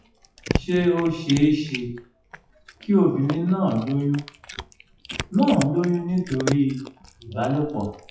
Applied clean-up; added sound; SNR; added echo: classical method WPE with log-MMSE.